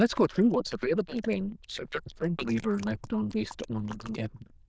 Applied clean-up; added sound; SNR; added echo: neural diffusion model UNIVERSE++.